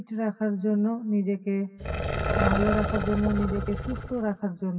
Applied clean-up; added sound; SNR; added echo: none; Growling; 3 dB; reverberation time 1.3 s.